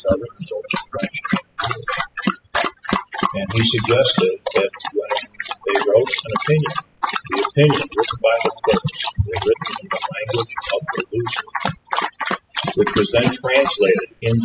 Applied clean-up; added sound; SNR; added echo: classical method spectral subtraction.